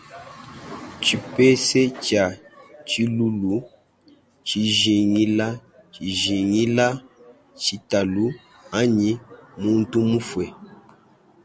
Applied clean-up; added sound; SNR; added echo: none; none; none; none.